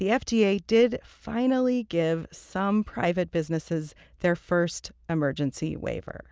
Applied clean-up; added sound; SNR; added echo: none; none; none; none.